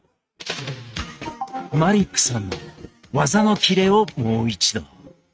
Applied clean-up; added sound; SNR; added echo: neural mask model RNNoise.